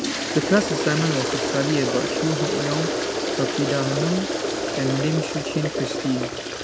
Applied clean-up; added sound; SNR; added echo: none; Toilet flush; 0 dB; none.